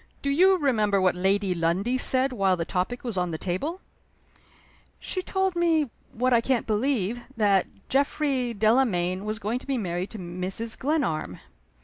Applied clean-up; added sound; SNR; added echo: none; none; none; none.